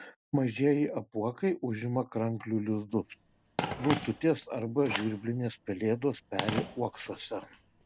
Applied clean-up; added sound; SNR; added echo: none; Telephone; 10 dB; none.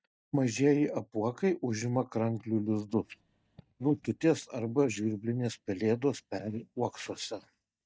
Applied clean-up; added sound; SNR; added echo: neural mask model DeepFilterNet 3.